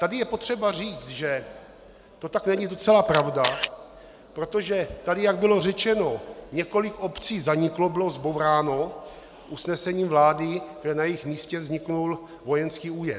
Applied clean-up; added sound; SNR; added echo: none; Camera; 7 dB; none.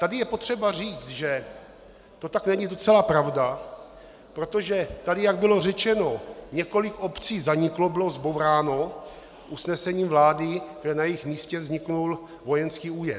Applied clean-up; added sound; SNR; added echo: none; none; none; none.